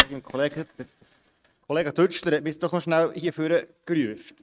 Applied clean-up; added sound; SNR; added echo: neural mask model RNNoise.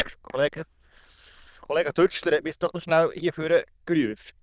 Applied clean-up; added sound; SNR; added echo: neural diffusion model UNIVERSE++.